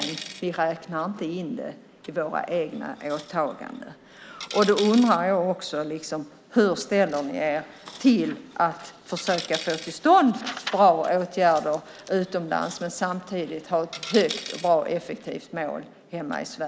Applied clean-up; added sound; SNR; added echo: none; Coin (dropping); 17 dB; none.